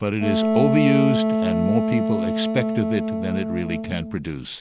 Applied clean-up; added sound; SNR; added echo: none; Wind instrument, woodwind instrument; -1 dB; none.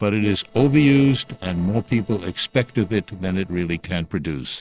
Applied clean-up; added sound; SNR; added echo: neural separator model SepFormer DNS4.